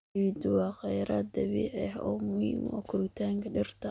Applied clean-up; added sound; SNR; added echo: none; none; none; none.